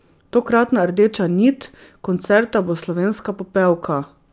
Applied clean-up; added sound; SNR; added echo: none; none; none; none.